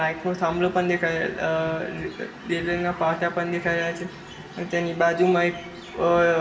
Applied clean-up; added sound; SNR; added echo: none; none; none; reverberation time 0.9 s.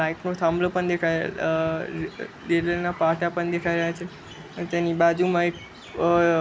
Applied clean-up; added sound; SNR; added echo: none; none; none; none.